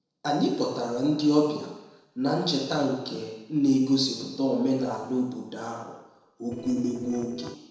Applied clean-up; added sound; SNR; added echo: neural separator model SepFormer DNS4.